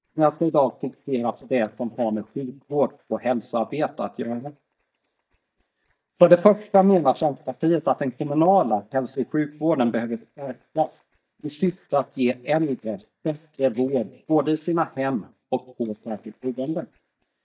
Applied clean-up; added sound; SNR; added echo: neural mask model DeepFilterNet 3.